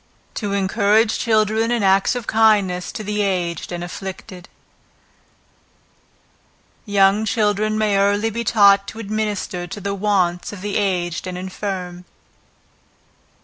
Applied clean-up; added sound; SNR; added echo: none; none; none; none.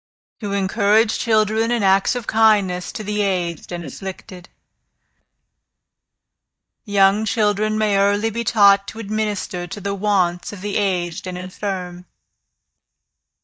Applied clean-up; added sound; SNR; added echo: neural mask model DeepFilterNet 3.